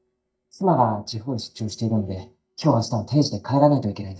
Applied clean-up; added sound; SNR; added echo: neural mask model DeepFilterNet 3.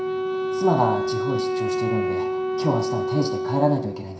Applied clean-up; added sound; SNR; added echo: none; Wind instrument, woodwind instrument; 0 dB; reverberation time 0.5 s.